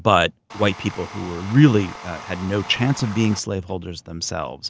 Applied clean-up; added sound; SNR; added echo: none; Tools; 16 dB; none.